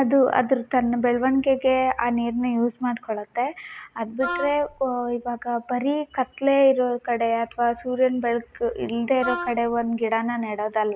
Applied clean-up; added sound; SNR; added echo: none; Wind instrument, woodwind instrument; 10 dB; none.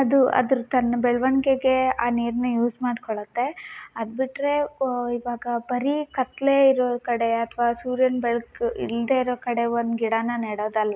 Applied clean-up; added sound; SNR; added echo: none; none; none; none.